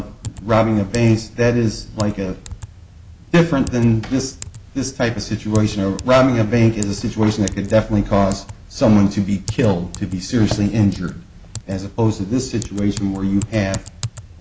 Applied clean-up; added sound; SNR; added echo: none; Typing; 15 dB; none.